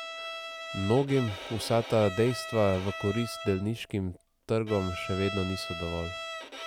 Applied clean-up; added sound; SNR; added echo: none; Bowed string instrument; 10 dB; none.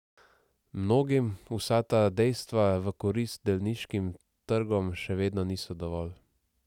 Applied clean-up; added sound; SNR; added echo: none; none; none; none.